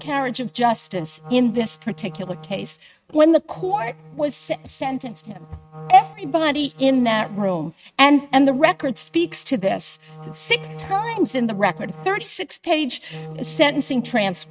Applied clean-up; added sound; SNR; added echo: neural mask model RNNoise.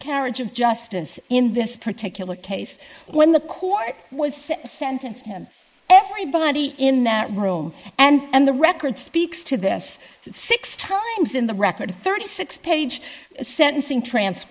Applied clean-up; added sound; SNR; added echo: neural mask model Resemble Enhance denoiser.